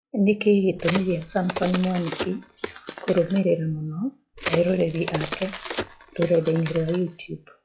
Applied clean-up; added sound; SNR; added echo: classical method log-MMSE.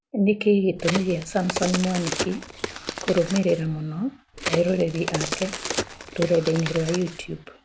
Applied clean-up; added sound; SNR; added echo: none; Crack; 7 dB; none.